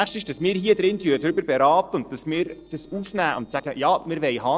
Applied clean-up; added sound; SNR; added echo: neural separator model SepFormer DNS4.